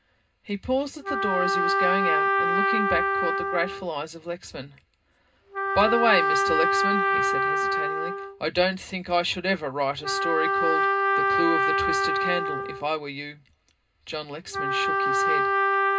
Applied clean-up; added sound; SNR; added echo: none; Trumpet; -4 dB; reverberation time 0.2 s.